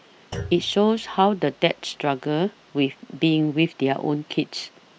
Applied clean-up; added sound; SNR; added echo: none; Thump, thud; 19 dB; none.